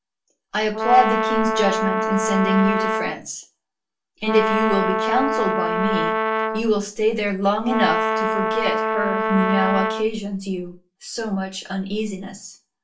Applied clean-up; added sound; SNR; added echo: none; Brass instrument; -1 dB; reverberation time 0.2 s.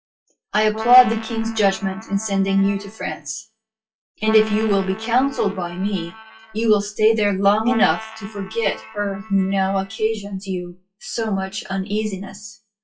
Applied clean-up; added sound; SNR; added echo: classical method WPE with log-MMSE.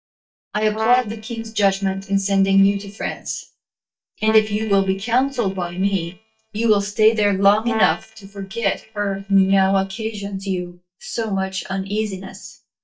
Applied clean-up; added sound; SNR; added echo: neural mask model DeepFilterNet 3.